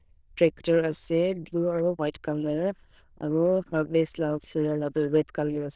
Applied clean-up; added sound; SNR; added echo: neural diffusion model UNIVERSE++.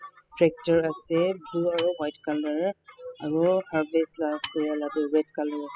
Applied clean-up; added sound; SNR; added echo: classical method spectral subtraction.